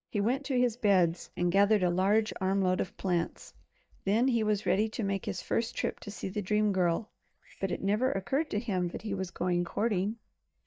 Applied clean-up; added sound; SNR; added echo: neural mask model DeepFilterNet 3.